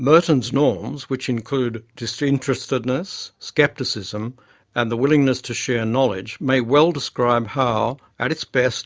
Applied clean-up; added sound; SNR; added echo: none; none; none; none.